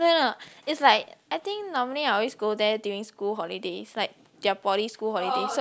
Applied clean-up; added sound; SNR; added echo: none; none; none; none.